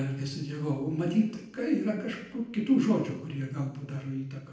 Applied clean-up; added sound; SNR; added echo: neural separator model SepFormer DNS4.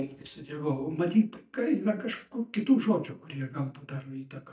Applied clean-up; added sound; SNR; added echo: neural mask model DeepFilterNet 3.